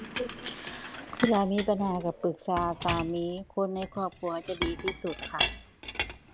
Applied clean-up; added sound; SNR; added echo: none; Chink, clink; 6 dB; none.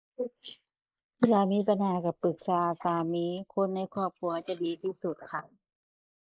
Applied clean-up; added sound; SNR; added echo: neural mask model Resemble Enhance denoiser.